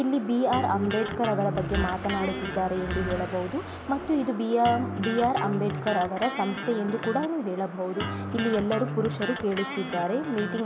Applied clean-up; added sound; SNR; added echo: none; Electric guitar + Accelerating, revving, vroom / Car; 7 dB; none.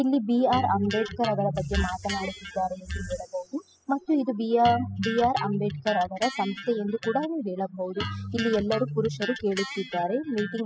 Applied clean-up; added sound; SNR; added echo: classical method spectral subtraction.